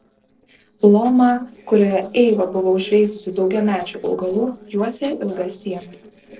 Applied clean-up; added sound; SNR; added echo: neural separator model SepFormer DNS4.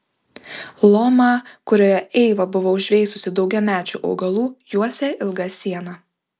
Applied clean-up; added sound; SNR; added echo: none; none; none; none.